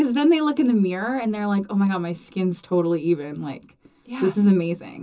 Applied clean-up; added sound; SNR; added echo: none; none; none; reverberation time 0.2 s.